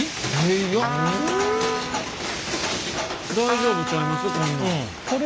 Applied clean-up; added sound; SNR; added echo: none; Trumpet; 6 dB; none.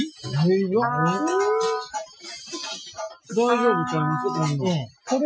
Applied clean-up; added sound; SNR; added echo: classical method Wiener filter.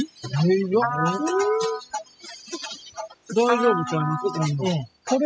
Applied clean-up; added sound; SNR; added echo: classical method spectral subtraction.